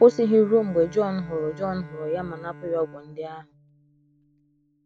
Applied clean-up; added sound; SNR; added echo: none; Bowed string instrument; 19 dB; none.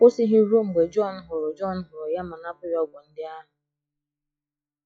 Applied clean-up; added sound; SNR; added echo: classical method log-MMSE.